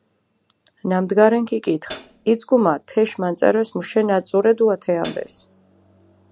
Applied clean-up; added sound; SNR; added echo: none; Hi-hat; 12 dB; none.